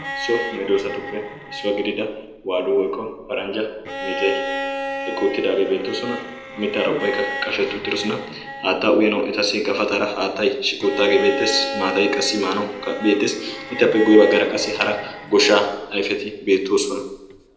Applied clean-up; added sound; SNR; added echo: none; Bowed string instrument; 10 dB; reverberation time 0.7 s.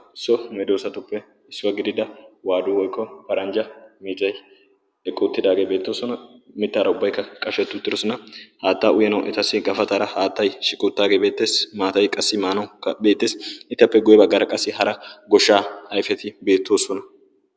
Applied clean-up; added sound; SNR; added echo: none; none; none; none.